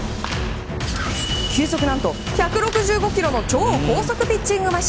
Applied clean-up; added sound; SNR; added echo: none; none; none; none.